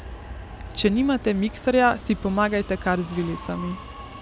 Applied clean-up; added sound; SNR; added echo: none; Subway, metro, underground; 13 dB; none.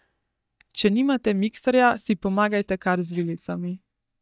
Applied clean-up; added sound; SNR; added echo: neural mask model DeepFilterNet 3.